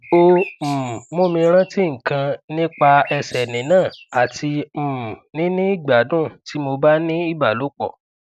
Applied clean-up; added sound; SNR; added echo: none; Bird; 18 dB; none.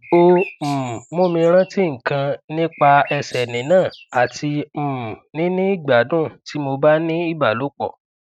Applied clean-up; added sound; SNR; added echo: neural mask model RNNoise.